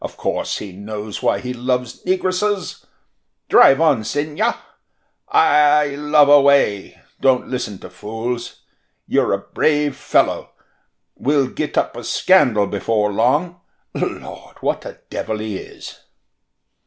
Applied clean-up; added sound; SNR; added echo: none; none; none; none.